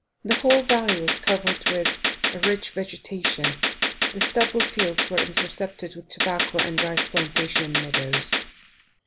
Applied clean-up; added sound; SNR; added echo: none; Gunshot, gunfire; -2 dB; none.